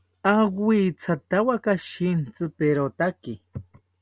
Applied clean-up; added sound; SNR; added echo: none; none; none; none.